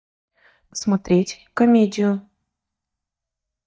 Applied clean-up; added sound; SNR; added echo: neural mask model DeepFilterNet 3.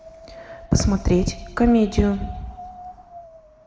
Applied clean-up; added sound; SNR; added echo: none; Wind; 19 dB; reverberation time 1.0 s.